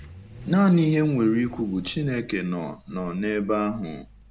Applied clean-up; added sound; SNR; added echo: none; Accelerating, revving, vroom / Vehicle; 19 dB; none.